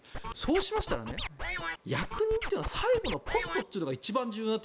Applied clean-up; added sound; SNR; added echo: none; Scratching (performance technique); 4 dB; none.